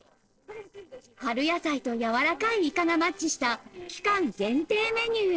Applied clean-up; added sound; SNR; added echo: neural separator model SepFormer DNS4.